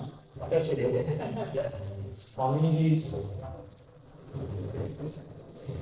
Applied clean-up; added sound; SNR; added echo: neural separator model SepFormer DNS4.